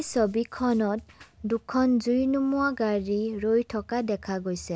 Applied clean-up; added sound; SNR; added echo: none; none; none; none.